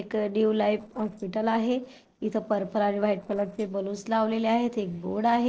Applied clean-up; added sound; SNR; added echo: neural separator model SepFormer DNS4.